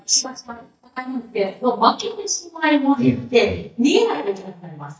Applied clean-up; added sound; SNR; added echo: neural mask model DeepFilterNet 3.